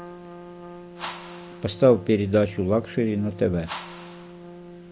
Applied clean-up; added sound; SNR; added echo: none; Whoosh, swoosh, swish + Trumpet; 15 dB; none.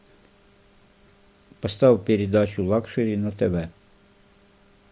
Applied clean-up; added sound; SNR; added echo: none; none; none; none.